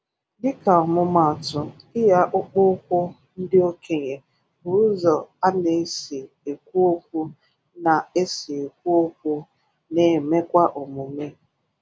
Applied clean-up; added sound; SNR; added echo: none; none; none; none.